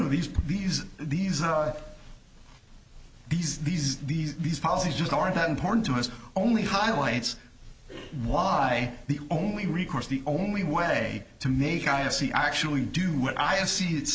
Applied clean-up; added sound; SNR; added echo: none; none; none; none.